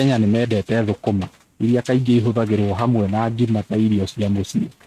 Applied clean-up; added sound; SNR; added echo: neural mask model RNNoise.